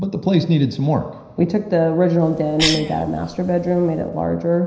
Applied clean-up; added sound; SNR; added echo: none; Cough; 11 dB; reverberation time 0.9 s.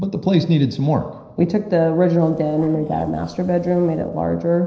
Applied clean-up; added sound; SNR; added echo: neural separator model SepFormer DNS4.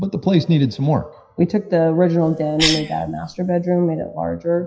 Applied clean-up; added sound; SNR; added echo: classical method WPE with log-MMSE.